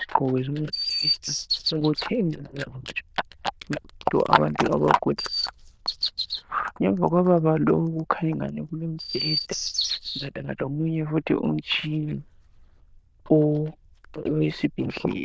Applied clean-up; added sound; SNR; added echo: neural diffusion model UNIVERSE++.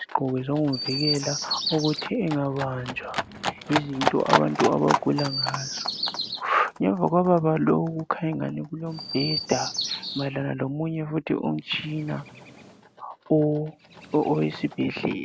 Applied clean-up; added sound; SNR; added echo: none; Chirp, tweet + Livestock, farm animals, working animals; 6 dB; none.